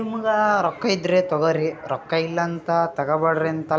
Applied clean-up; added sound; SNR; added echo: none; none; none; none.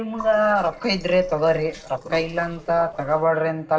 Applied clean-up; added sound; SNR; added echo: neural separator model SepFormer DNS4.